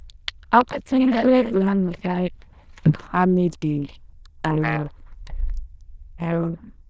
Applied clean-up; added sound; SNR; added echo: neural diffusion model UNIVERSE++.